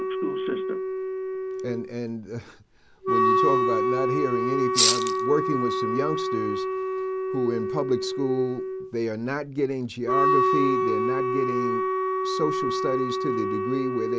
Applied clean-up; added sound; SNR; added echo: none; Rattle (instrument) + Wind instrument, woodwind instrument; -4 dB; none.